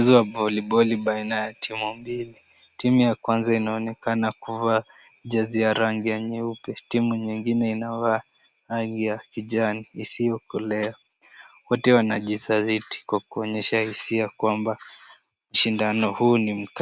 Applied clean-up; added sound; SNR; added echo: none; none; none; none.